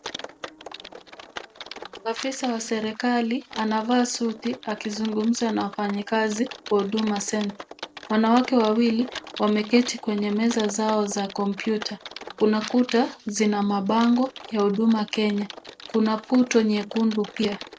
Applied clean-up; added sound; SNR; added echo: none; Typing; 16 dB; none.